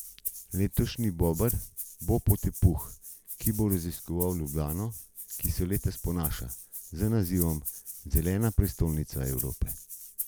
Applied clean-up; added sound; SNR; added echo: none; Rattle (instrument); 10 dB; none.